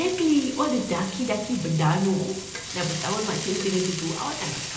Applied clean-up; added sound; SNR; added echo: none; Frying (food); 9 dB; reverberation time 0.9 s.